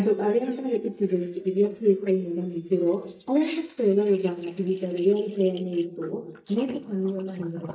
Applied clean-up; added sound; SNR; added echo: neural mask model DeepFilterNet 3.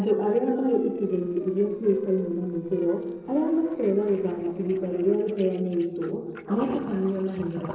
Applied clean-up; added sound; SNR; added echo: neural separator model SepFormer DNS4.